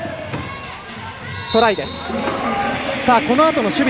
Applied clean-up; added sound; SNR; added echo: none; none; none; none.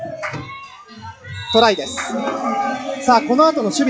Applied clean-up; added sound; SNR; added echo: classical method log-MMSE.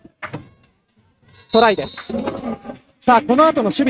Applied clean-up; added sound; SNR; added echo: neural mask model RNNoise.